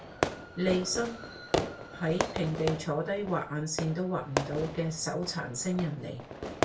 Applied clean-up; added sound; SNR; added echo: none; Fireworks; 3 dB; reverberation time 0.2 s.